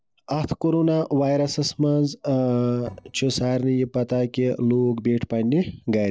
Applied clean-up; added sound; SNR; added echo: neural separator model SepFormer DNS4.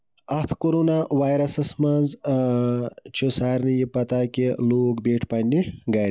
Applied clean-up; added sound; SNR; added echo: none; none; none; none.